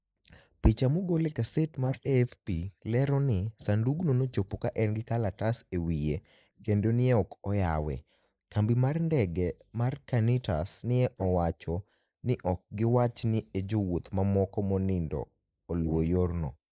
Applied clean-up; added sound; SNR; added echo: neural mask model Resemble Enhance denoiser.